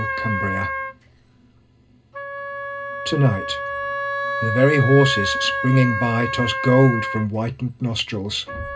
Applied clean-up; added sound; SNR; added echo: none; Wind instrument, woodwind instrument; 5 dB; reverberation time 0.2 s.